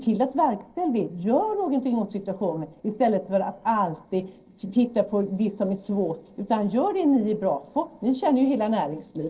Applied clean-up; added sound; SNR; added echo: neural separator model SepFormer DNS4.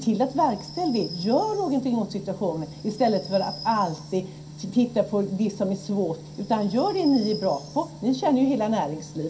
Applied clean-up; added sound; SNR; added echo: none; Chirp, tweet; 17 dB; reverberation time 0.3 s.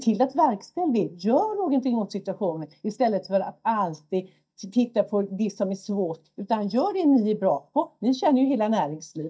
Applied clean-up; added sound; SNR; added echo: neural mask model DeepFilterNet 3.